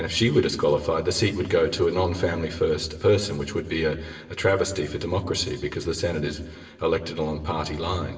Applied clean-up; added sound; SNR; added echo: none; none; none; reverberation time 1.3 s.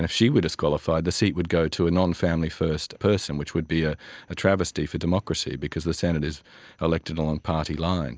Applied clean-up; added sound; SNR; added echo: none; none; none; none.